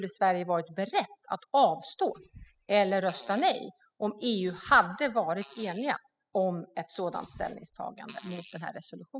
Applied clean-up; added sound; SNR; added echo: classical method spectral subtraction.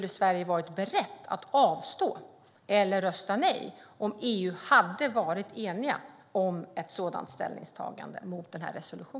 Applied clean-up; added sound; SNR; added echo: none; none; none; none.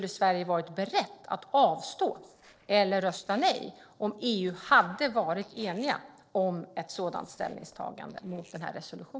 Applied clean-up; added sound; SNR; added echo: neural separator model SepFormer DNS4.